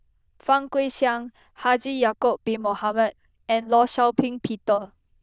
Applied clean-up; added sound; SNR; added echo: neural diffusion model UNIVERSE++.